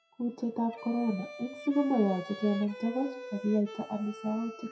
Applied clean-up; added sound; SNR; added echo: classical method WPE with log-MMSE.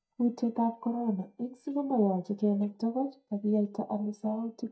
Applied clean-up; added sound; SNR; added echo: neural mask model DeepFilterNet 3.